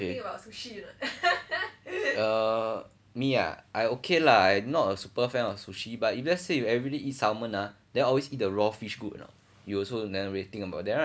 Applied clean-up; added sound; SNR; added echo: none; none; none; none.